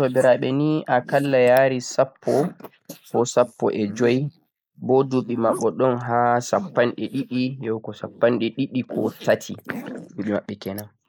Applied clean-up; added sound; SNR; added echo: neural mask model Resemble Enhance denoiser.